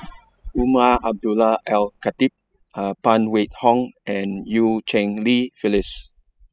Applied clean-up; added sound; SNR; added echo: classical method spectral subtraction.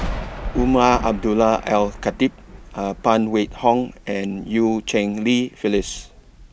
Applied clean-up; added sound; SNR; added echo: none; Thunder; 12 dB; none.